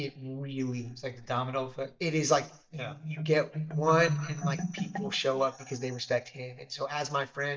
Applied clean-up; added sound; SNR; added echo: neural mask model DeepFilterNet 3.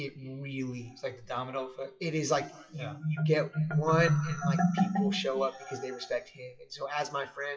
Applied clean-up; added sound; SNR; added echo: classical method WPE with log-MMSE.